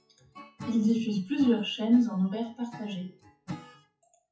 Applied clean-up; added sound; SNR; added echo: classical method WPE with log-MMSE.